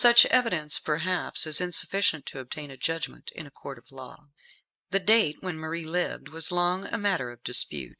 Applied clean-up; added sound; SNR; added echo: neural mask model Resemble Enhance denoiser.